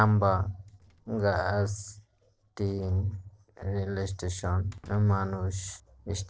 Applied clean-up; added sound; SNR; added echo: neural separator model SepFormer DNS4.